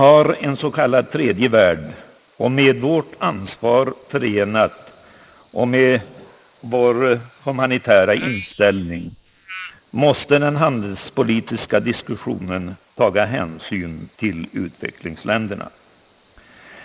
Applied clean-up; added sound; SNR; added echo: neural mask model Resemble Enhance denoiser.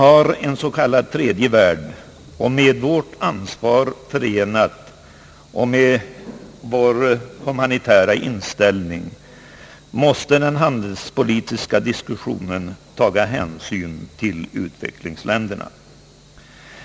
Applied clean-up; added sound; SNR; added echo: none; none; none; none.